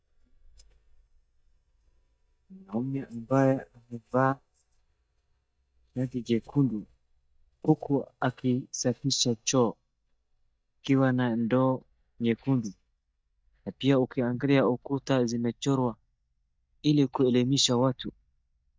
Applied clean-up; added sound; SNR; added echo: neural mask model DeepFilterNet 3.